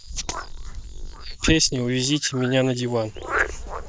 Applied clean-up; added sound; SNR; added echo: neural mask model Resemble Enhance denoiser.